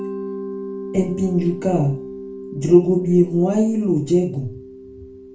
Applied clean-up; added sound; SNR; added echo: none; Mallet percussion; 12 dB; reverberation time 0.4 s.